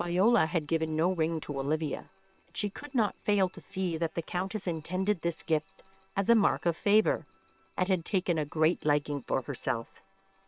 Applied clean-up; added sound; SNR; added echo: neural separator model SepFormer WHAM!.